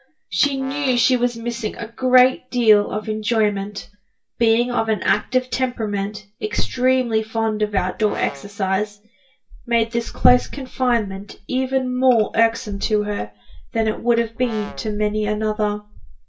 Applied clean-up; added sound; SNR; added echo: none; Brass instrument; 17 dB; reverberation time 0.2 s.